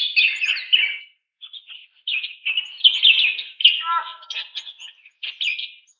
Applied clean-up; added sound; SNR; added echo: neural mask model Resemble Enhance denoiser.